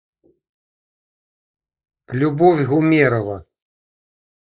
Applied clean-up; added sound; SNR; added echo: neural mask model Resemble Enhance denoiser.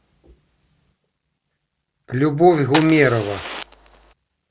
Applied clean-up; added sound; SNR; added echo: none; Fire; 8 dB; none.